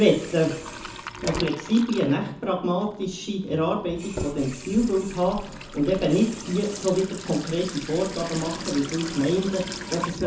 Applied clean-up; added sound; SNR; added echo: none; Sink (filling or washing) / Water tap, faucet; 11 dB; reverberation time 0.6 s.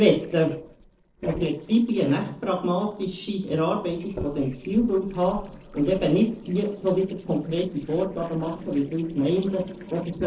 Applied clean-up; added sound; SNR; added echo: neural separator model SepFormer DNS4.